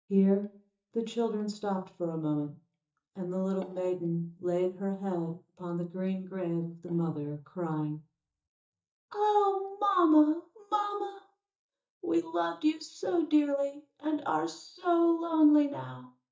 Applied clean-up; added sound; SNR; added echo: neural mask model DeepFilterNet 3.